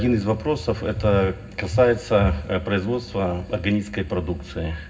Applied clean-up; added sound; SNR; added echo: none; none; none; reverberation time 0.4 s.